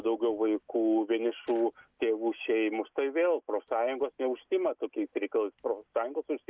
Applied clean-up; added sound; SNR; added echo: none; none; none; none.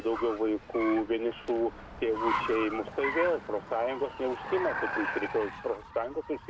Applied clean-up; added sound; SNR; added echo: none; Car; 6 dB; none.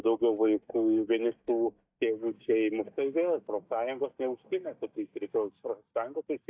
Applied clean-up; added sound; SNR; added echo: neural mask model DeepFilterNet 3.